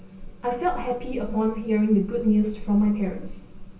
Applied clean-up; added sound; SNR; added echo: none; Fire; 12 dB; reverberation time 0.2 s.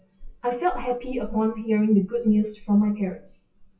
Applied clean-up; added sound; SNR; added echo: classical method WPE with log-MMSE.